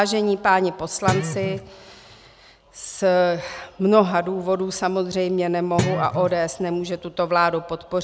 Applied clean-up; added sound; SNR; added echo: none; Guitar; 7 dB; none.